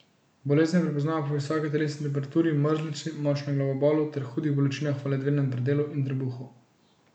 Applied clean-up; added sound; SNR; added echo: none; none; none; none.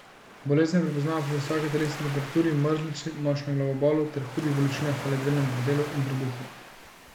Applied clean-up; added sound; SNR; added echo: none; Waves, surf; 13 dB; none.